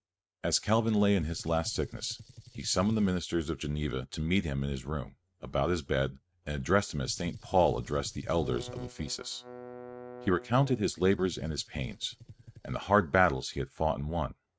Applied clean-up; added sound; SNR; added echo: neural mask model RNNoise.